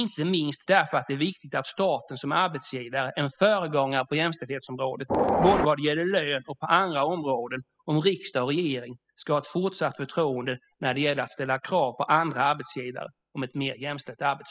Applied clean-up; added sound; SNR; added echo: classical method spectral subtraction.